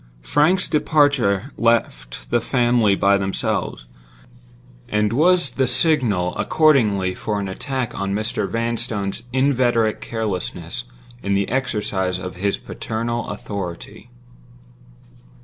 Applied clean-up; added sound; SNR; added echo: none; none; none; none.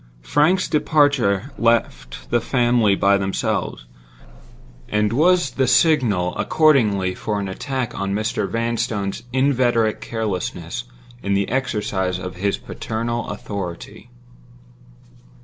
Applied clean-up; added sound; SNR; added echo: none; Bus / Engine; 19 dB; none.